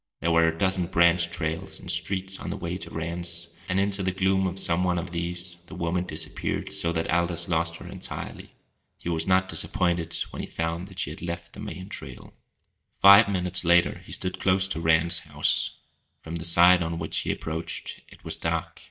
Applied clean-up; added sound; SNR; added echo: neural mask model DeepFilterNet 3.